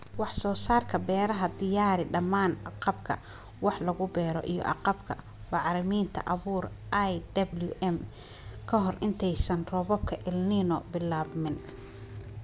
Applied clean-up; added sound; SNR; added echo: none; Acoustic guitar / Strum; 19 dB; none.